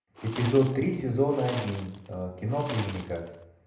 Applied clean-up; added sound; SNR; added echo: none; Tools; 13 dB; reverberation time 0.7 s.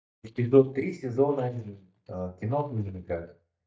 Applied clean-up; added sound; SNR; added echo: neural mask model DeepFilterNet 3.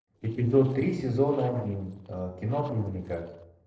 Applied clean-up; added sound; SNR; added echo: neural separator model SepFormer DNS4.